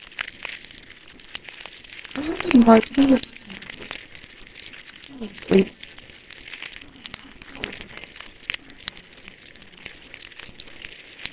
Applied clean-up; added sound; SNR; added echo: neural separator model SepFormer WHAMR!.